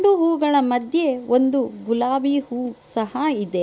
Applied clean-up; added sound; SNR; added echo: none; none; none; none.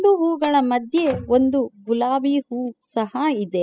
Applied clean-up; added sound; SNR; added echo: classical method spectral subtraction.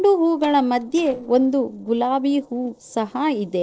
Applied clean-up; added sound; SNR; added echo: neural separator model SepFormer DNS4.